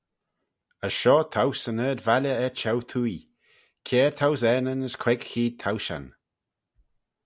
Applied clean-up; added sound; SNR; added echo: none; none; none; none.